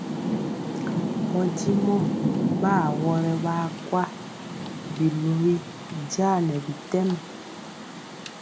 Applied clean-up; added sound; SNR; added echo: none; Rain; 3 dB; none.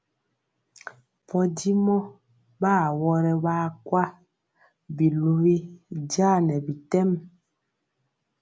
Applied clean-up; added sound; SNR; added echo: none; none; none; none.